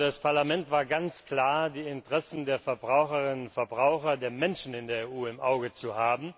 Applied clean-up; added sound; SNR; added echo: none; none; none; none.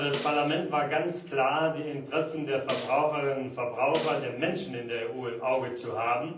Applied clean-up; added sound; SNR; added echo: none; Snare drum; 13 dB; reverberation time 0.6 s.